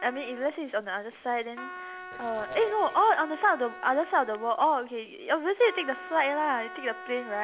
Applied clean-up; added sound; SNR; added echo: none; Trumpet; 15 dB; none.